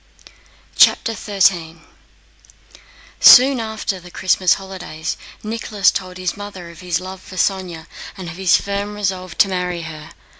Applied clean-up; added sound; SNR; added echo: none; none; none; none.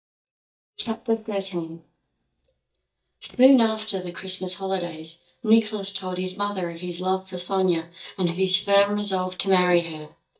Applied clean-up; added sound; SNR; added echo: neural mask model DeepFilterNet 3.